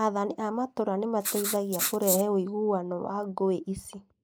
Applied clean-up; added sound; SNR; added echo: neural mask model Resemble Enhance denoiser.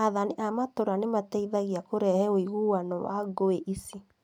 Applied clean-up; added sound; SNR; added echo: none; none; none; none.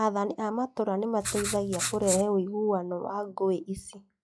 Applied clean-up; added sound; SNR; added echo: classical method log-MMSE.